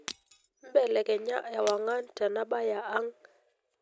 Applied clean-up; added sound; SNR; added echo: none; Shatter; 14 dB; none.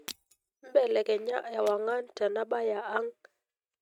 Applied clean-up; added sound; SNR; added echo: neural mask model RNNoise.